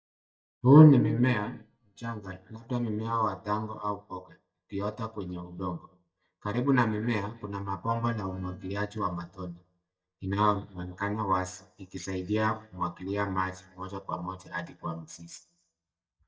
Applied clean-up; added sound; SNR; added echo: neural mask model DeepFilterNet 3.